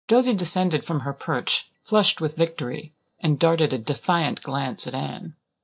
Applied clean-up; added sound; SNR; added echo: neural mask model DeepFilterNet 3.